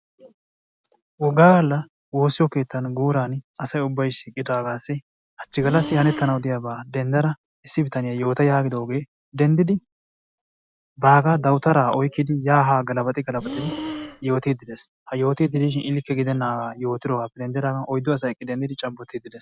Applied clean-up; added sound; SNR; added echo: none; Breathing; 11 dB; none.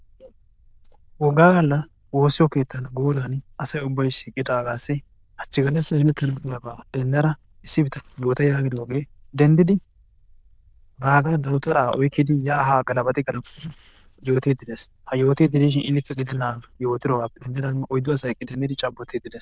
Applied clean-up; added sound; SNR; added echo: neural diffusion model UNIVERSE++.